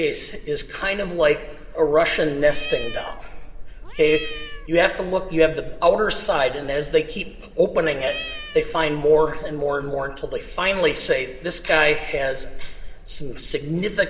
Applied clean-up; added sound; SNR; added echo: none; Cat; 14 dB; reverberation time 2.2 s.